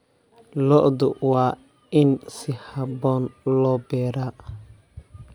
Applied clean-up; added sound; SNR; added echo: none; none; none; none.